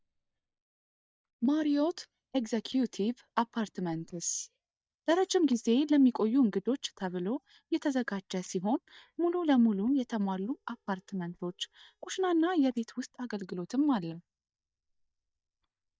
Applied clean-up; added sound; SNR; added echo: neural mask model DeepFilterNet 3.